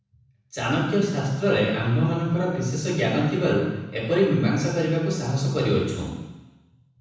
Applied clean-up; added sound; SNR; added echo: none; none; none; reverberation time 1.1 s.